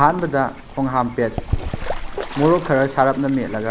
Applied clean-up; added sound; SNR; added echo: none; Bird / Fowl; 8 dB; none.